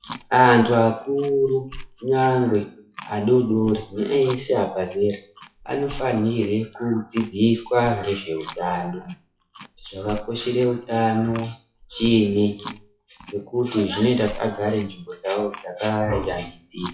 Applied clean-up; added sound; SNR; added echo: classical method WPE with log-MMSE.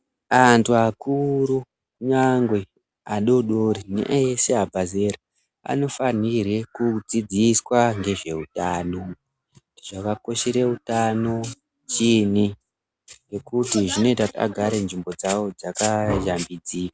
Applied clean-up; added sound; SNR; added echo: none; none; none; none.